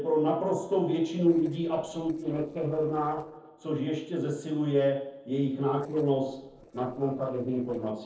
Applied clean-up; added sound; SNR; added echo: neural separator model SepFormer DNS4.